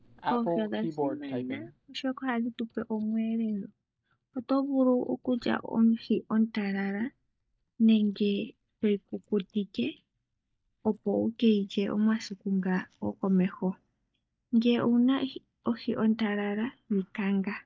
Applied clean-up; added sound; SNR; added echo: neural mask model DeepFilterNet 3.